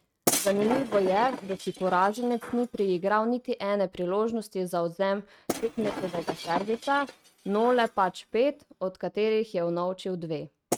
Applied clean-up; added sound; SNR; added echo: neural mask model RNNoise.